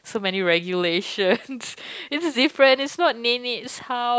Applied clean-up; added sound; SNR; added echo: none; none; none; none.